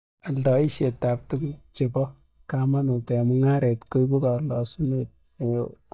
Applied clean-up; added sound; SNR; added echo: neural mask model DeepFilterNet 3.